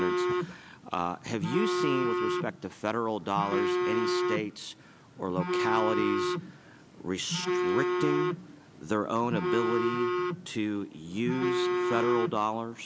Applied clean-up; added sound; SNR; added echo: none; Telephone; -2 dB; none.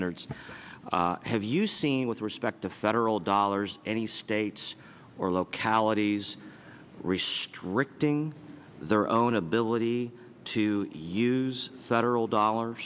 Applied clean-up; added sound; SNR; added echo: none; none; none; none.